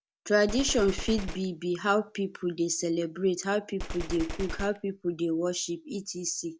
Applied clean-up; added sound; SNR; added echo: none; Gunshot, gunfire; 8 dB; none.